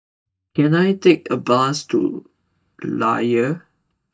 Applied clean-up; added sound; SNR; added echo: neural mask model DeepFilterNet 3.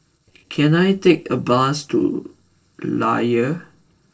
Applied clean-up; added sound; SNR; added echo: neural separator model SepFormer DNS4.